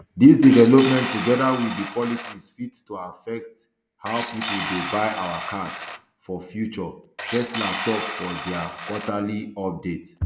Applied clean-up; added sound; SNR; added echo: none; Tools; 9 dB; none.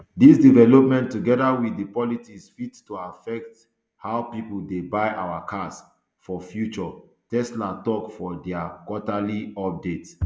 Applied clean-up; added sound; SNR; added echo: none; none; none; none.